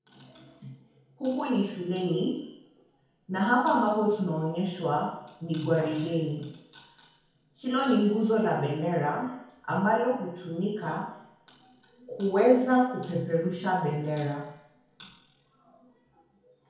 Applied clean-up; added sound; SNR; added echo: none; none; none; reverberation time 1.9 s.